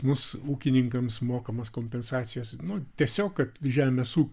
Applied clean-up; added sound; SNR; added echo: none; none; none; none.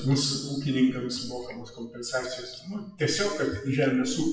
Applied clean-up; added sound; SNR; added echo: classical method WPE with log-MMSE.